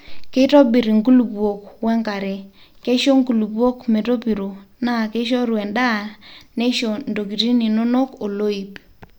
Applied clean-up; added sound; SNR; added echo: none; none; none; none.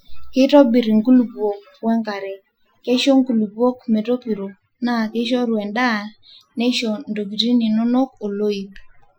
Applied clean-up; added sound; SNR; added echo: classical method Wiener filter.